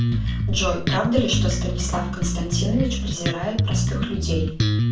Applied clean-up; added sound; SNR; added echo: none; Bass guitar; -3 dB; reverberation time 0.3 s.